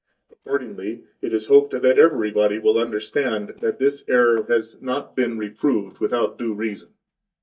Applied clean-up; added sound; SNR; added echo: neural mask model DeepFilterNet 3.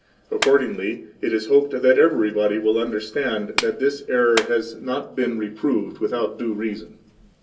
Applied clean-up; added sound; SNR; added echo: none; Clapping; 14 dB; reverberation time 0.2 s.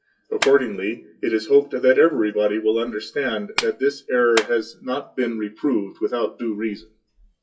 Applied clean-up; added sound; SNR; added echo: classical method WPE with log-MMSE.